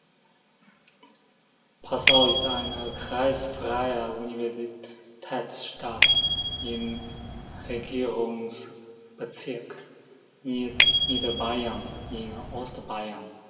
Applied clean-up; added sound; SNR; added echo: none; Bicycle bell; -5 dB; reverberation time 2.3 s.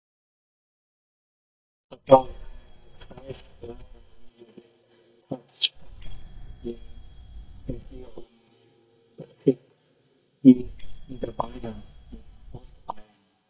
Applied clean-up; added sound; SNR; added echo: neural mask model DeepFilterNet 3.